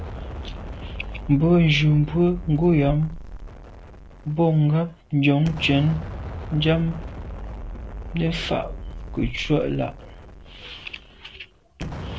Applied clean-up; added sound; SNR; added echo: none; Explosion; 11 dB; none.